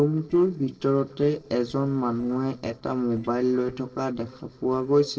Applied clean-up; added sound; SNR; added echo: neural separator model SepFormer DNS4.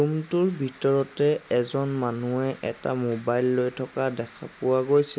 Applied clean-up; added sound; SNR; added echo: none; none; none; none.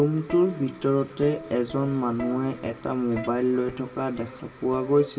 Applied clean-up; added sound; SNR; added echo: none; Plucked string instrument; 16 dB; reverberation time 2.5 s.